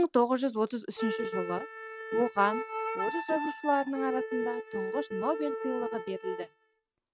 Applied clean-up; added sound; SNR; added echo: neural mask model RNNoise.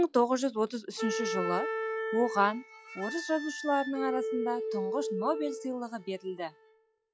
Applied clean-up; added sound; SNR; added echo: classical method log-MMSE.